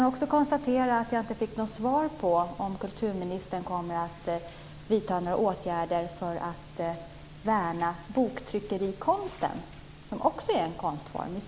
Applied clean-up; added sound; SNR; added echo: none; none; none; none.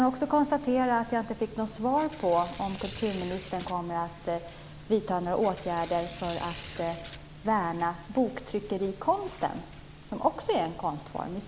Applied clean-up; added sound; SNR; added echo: none; Tearing; 16 dB; none.